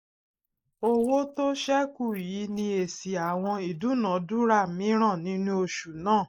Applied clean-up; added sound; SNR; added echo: neural mask model Resemble Enhance denoiser.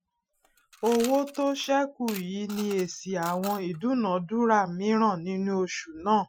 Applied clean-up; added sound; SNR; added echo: classical method Wiener filter.